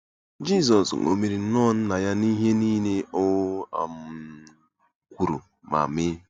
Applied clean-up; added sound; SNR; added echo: none; none; none; none.